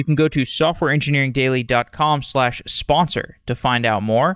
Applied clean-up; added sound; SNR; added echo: neural mask model DeepFilterNet 3.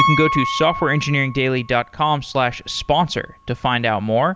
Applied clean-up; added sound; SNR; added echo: none; Piano; 7 dB; none.